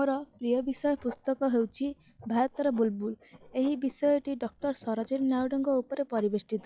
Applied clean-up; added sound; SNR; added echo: classical method log-MMSE.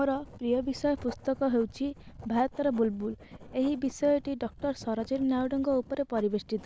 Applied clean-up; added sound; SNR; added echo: none; Writing; 18 dB; none.